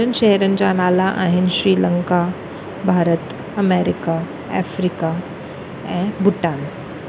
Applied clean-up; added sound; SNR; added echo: none; none; none; none.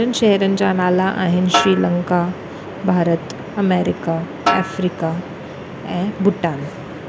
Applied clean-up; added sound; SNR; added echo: none; Snare drum; 7 dB; none.